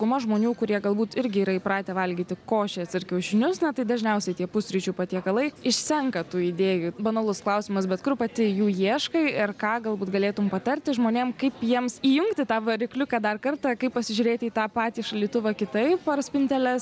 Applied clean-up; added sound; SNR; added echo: none; none; none; none.